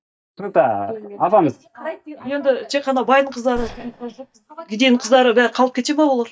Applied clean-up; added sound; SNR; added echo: neural mask model DeepFilterNet 3.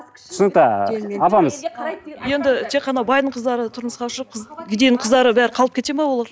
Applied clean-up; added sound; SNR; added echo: none; none; none; none.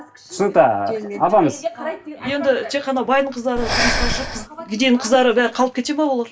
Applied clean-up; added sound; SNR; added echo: none; Breathing; 4 dB; reverberation time 0.2 s.